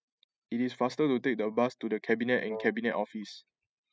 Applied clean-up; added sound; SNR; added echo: classical method spectral subtraction.